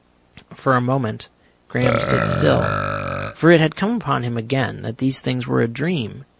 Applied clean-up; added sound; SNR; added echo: none; Burping, eructation; 3 dB; none.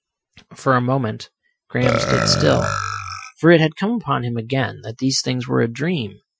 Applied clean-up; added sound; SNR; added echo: classical method Wiener filter.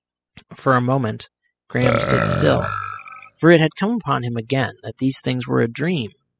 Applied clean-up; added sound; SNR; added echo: classical method spectral subtraction.